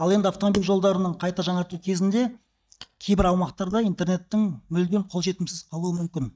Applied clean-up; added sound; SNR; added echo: neural mask model DeepFilterNet 3.